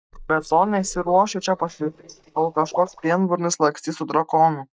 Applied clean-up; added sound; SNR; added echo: neural mask model DeepFilterNet 3.